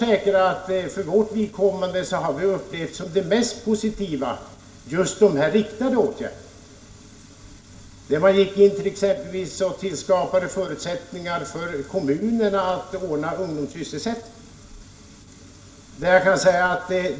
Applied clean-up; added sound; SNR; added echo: none; none; none; reverberation time 0.4 s.